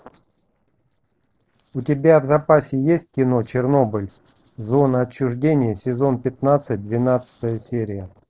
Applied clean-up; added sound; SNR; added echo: neural separator model SepFormer DNS4.